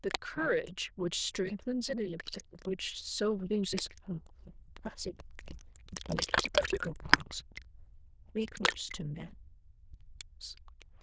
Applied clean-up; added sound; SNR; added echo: neural diffusion model UNIVERSE++.